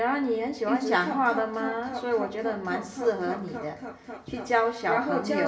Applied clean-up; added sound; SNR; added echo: none; none; none; reverberation time 0.8 s.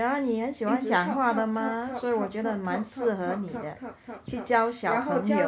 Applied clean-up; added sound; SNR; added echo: none; none; none; none.